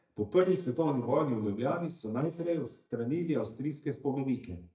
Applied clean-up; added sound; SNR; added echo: neural mask model DeepFilterNet 3.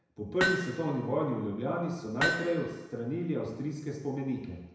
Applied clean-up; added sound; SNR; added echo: none; Hammer; 3 dB; reverberation time 1.0 s.